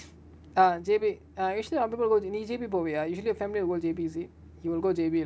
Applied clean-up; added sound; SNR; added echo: none; none; none; none.